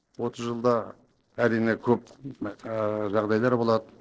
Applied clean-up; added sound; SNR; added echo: neural separator model SepFormer DNS4.